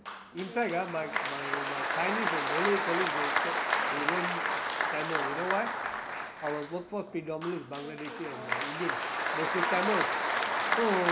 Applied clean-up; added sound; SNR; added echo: none; Applause; -3 dB; none.